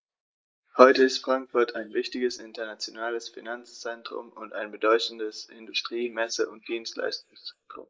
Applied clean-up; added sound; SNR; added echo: neural mask model Resemble Enhance denoiser.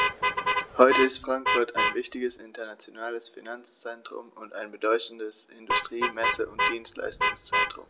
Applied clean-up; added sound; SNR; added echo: none; Vehicle horn, car horn, honking; 1 dB; none.